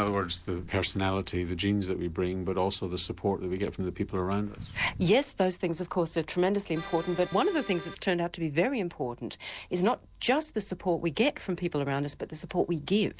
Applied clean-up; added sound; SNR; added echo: none; Accordion; 13 dB; none.